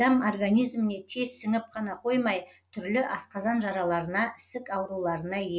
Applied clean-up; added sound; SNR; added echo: none; none; none; none.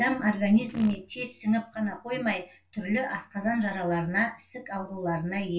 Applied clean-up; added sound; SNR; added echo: none; Fart; 15 dB; reverberation time 0.2 s.